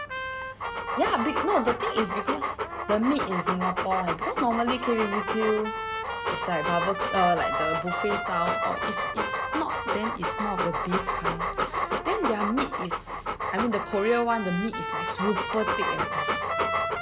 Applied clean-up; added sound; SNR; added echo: none; Dog + Trumpet; 0 dB; none.